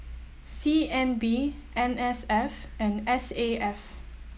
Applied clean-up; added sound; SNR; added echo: none; none; none; none.